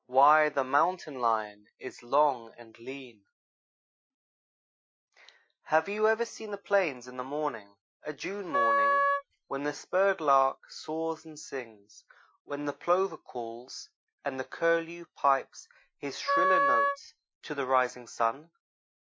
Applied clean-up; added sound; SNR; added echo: classical method Wiener filter.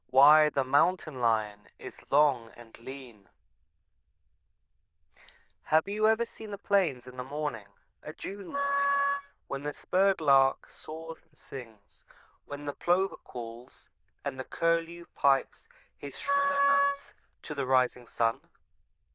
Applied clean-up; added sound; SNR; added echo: neural diffusion model UNIVERSE++.